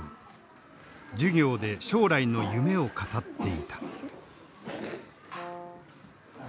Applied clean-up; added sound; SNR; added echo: none; Brass instrument; 15 dB; none.